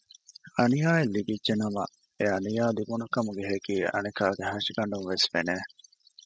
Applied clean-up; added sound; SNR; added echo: classical method spectral subtraction.